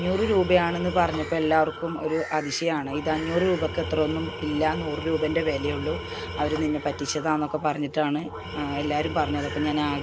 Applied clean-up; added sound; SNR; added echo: none; Tools; 9 dB; none.